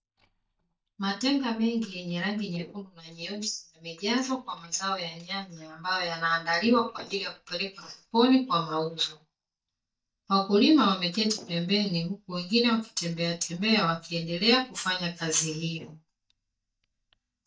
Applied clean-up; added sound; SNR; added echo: neural mask model DeepFilterNet 3.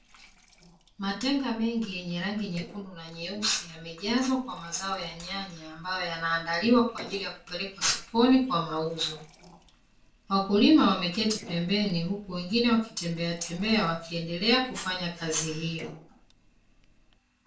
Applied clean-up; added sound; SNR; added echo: neural separator model SepFormer DNS4.